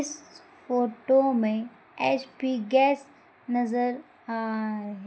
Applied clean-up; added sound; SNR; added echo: none; none; none; none.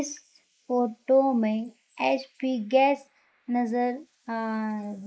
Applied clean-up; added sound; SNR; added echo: neural mask model Resemble Enhance denoiser.